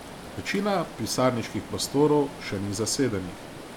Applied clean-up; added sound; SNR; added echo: none; Stream; 14 dB; none.